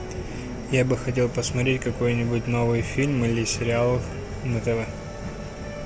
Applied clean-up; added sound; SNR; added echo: none; none; none; none.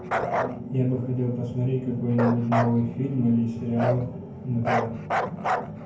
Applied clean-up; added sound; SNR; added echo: none; Bark; 5 dB; reverberation time 0.9 s.